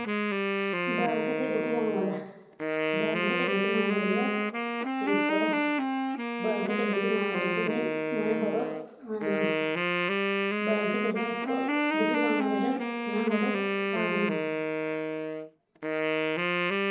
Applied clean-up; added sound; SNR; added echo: none; Wind instrument, woodwind instrument; -4 dB; reverberation time 0.9 s.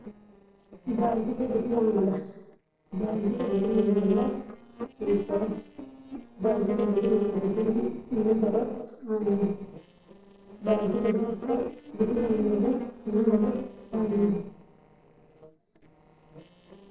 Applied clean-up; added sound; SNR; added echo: neural separator model SepFormer DNS4.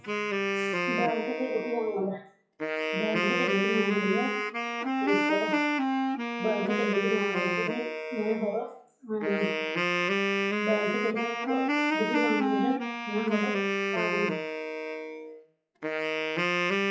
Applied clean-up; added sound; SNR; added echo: classical method WPE with log-MMSE.